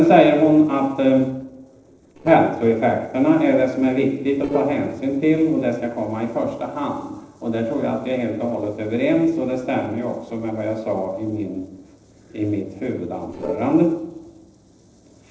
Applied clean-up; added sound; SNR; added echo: neural separator model SepFormer DNS4.